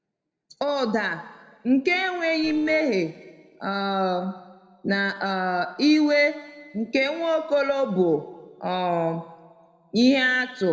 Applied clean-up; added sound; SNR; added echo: neural separator model SepFormer DNS4.